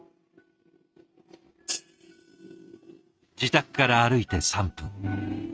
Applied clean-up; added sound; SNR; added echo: neural mask model RNNoise.